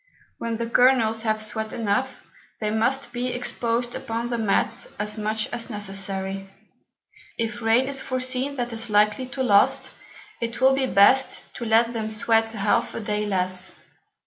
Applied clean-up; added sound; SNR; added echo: none; none; none; none.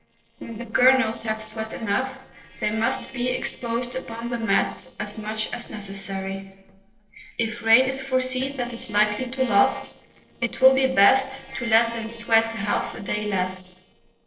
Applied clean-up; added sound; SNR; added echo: neural separator model SepFormer DNS4.